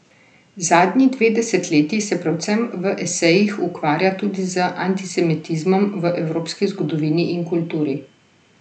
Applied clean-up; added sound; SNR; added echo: none; none; none; none.